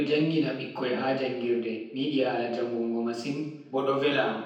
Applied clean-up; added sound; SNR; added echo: none; none; none; reverberation time 0.9 s.